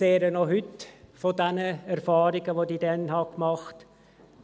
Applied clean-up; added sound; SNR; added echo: none; none; none; none.